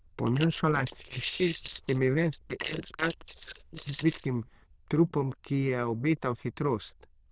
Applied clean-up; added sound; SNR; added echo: neural diffusion model UNIVERSE++.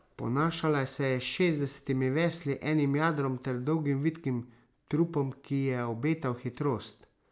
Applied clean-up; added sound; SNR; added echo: none; none; none; none.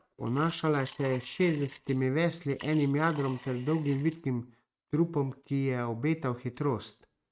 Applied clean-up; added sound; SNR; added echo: neural mask model RNNoise.